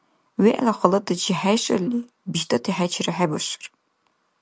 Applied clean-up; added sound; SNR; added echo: none; none; none; none.